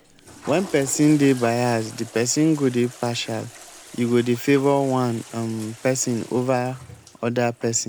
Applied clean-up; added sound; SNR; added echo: none; Drill + Toilet flush; 20 dB; none.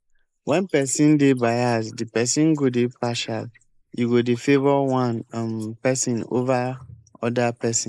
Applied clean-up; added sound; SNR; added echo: neural mask model Resemble Enhance denoiser.